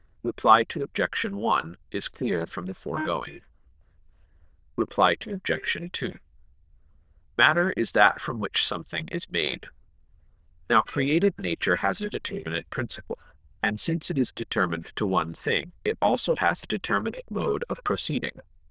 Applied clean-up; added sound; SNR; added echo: neural diffusion model UNIVERSE++.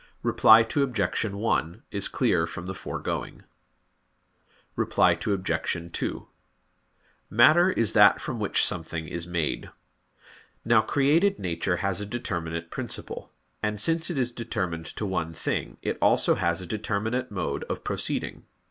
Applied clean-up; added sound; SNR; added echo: none; none; none; none.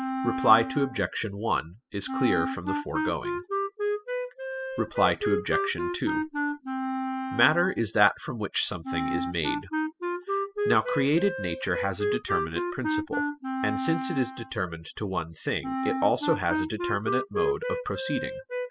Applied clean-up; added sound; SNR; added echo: classical method spectral subtraction.